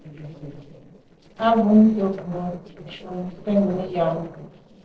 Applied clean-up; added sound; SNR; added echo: neural separator model SepFormer DNS4.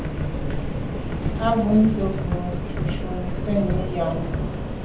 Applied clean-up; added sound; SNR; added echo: none; Subway, metro, underground; 0 dB; reverberation time 0.9 s.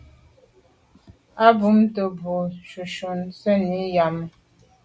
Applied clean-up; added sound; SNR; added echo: none; none; none; none.